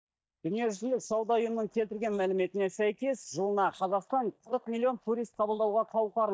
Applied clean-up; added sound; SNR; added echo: neural mask model DeepFilterNet 3.